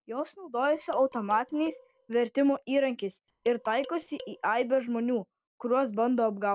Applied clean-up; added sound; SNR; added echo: neural separator model SepFormer DNS4.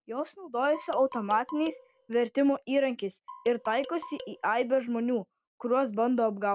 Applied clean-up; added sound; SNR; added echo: none; Marimba, xylophone; 17 dB; none.